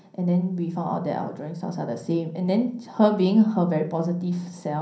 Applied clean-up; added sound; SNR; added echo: none; none; none; reverberation time 0.6 s.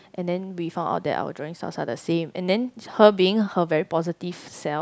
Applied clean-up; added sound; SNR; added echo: none; none; none; none.